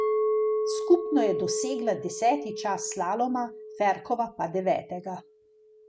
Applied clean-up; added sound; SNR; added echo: none; Chink, clink; 3 dB; none.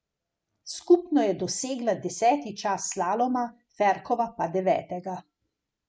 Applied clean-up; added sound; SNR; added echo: none; none; none; none.